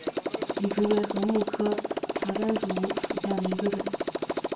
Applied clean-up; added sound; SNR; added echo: none; Motorcycle; 0 dB; reverberation time 0.3 s.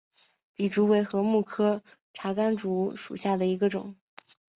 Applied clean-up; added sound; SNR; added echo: none; none; none; none.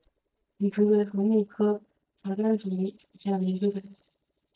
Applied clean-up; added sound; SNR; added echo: neural mask model DeepFilterNet 3.